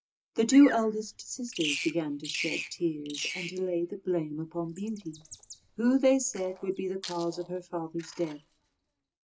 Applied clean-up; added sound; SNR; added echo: none; Bird vocalization, bird call, bird song; 12 dB; reverberation time 0.2 s.